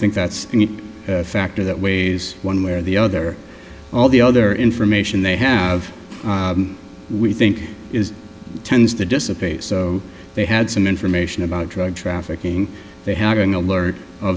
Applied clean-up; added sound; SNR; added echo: none; none; none; none.